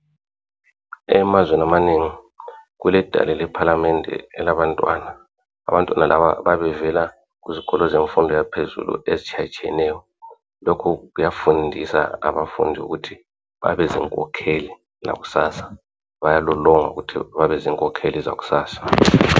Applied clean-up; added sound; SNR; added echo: none; none; none; none.